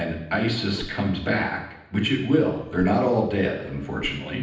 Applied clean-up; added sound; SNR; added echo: none; Meow; 18 dB; reverberation time 0.9 s.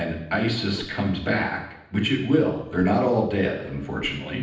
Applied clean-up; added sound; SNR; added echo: neural separator model SepFormer DNS4.